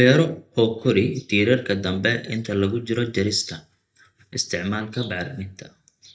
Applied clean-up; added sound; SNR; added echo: neural mask model DeepFilterNet 3.